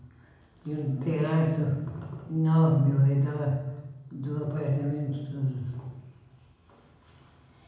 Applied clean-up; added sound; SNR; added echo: none; none; none; reverberation time 1.0 s.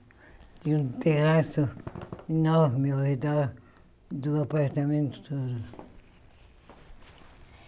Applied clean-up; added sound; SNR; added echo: none; none; none; none.